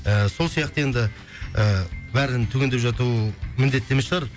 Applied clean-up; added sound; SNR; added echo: none; none; none; none.